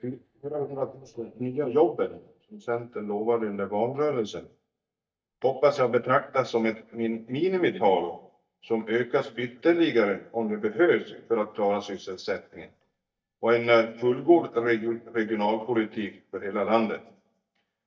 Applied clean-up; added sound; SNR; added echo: neural mask model DeepFilterNet 3.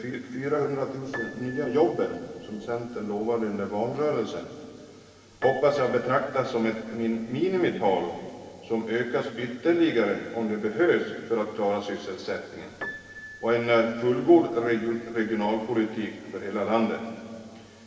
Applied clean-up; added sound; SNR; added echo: none; Piano; 18 dB; reverberation time 2.7 s.